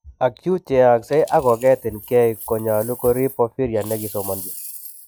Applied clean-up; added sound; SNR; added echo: classical method log-MMSE.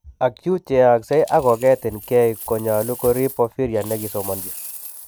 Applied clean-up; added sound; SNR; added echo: none; Coin (dropping); 16 dB; none.